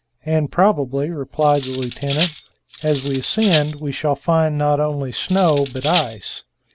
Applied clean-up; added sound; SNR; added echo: none; Cutlery, silverware; 10 dB; none.